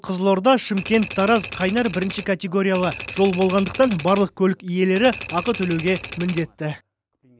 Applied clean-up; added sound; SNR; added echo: none; Typewriter; 13 dB; none.